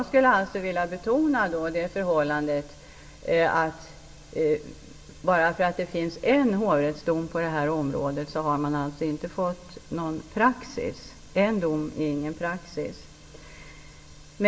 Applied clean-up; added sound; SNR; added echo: none; none; none; reverberation time 0.3 s.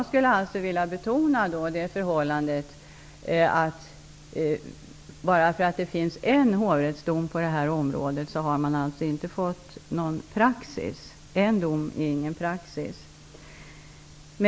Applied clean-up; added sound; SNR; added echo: none; none; none; none.